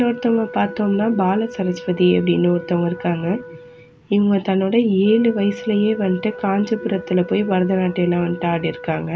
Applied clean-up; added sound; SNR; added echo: none; Wind instrument, woodwind instrument; 16 dB; none.